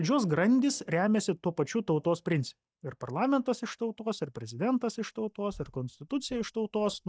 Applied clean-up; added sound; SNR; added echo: neural mask model DeepFilterNet 3.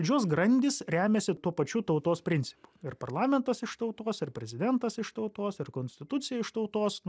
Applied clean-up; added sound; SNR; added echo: none; none; none; none.